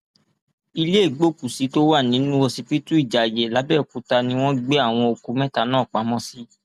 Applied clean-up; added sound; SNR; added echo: none; none; none; none.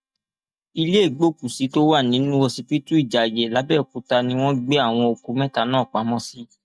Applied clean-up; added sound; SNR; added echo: neural mask model DeepFilterNet 3.